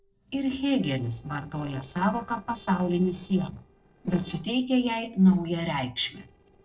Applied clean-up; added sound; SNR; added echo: neural separator model SepFormer DNS4.